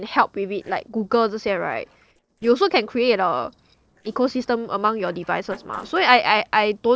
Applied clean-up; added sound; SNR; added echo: neural separator model SepFormer DNS4.